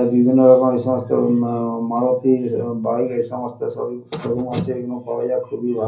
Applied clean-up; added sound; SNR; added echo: none; none; none; reverberation time 0.5 s.